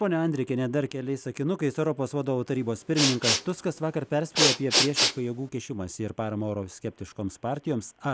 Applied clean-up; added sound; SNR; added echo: none; Respiratory sounds; -1 dB; none.